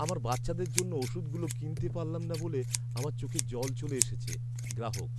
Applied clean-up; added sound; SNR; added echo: none; Scissors; -2 dB; none.